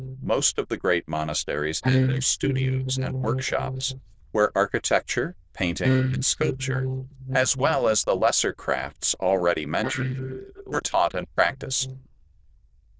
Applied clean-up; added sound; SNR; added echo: neural diffusion model UNIVERSE++.